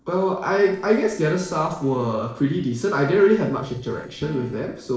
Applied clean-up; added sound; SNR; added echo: neural separator model SepFormer DNS4.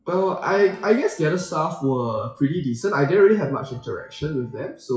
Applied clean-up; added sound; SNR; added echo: classical method WPE with log-MMSE.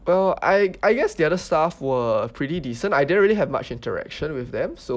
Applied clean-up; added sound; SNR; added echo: none; none; none; none.